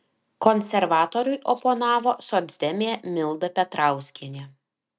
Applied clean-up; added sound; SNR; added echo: none; none; none; none.